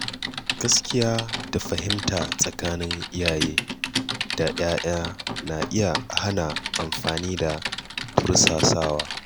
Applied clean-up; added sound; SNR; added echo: none; Typing; 4 dB; none.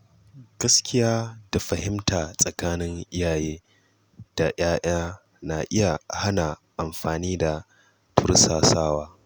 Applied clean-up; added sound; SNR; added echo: none; none; none; none.